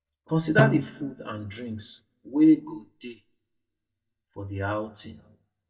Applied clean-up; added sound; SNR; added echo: neural mask model DeepFilterNet 3.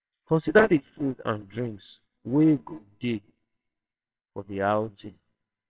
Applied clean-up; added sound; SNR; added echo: neural separator model SepFormer WHAMR!.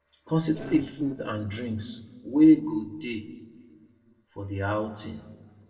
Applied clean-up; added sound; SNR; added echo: neural separator model SepFormer DNS4.